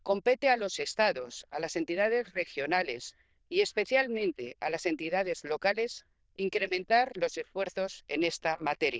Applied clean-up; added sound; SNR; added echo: neural diffusion model UNIVERSE++.